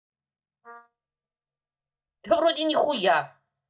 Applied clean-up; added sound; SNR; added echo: neural mask model DeepFilterNet 3.